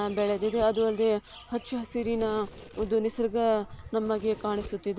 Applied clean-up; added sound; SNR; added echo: none; Splash, splatter + Domestic sounds, home sounds; 18 dB; none.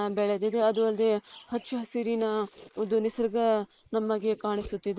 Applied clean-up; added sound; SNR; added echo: neural mask model Resemble Enhance denoiser.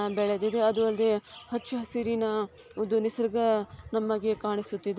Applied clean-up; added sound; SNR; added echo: none; none; none; none.